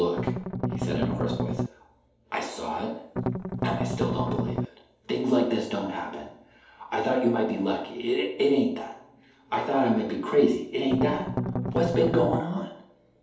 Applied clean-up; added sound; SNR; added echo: none; Strum; 1 dB; reverberation time 2.2 s.